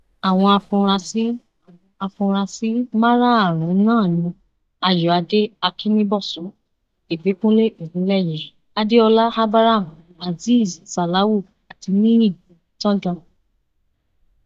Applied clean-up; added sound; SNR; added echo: neural mask model DeepFilterNet 3.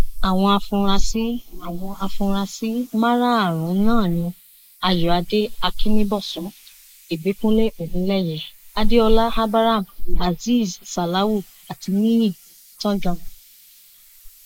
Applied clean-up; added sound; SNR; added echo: neural mask model Resemble Enhance denoiser.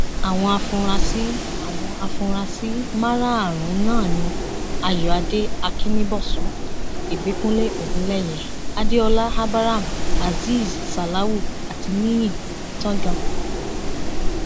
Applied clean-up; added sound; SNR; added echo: none; Wind; -4 dB; none.